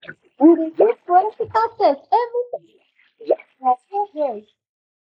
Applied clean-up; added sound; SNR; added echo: neural mask model Resemble Enhance denoiser.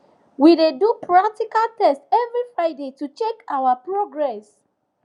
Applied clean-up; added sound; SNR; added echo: none; none; none; none.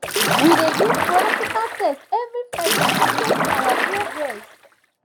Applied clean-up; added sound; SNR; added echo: none; Splash, splatter; -2 dB; none.